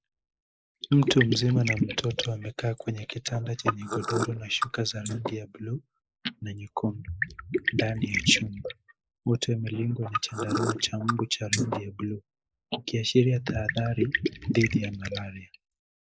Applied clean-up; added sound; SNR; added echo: neural mask model Resemble Enhance denoiser.